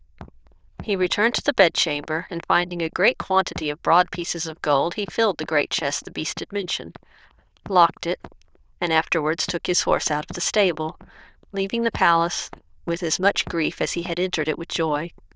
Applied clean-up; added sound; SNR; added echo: neural diffusion model UNIVERSE++.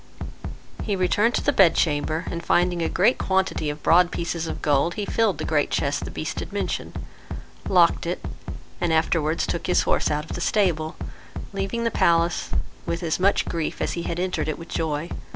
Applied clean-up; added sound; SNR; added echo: none; Bass drum; 7 dB; none.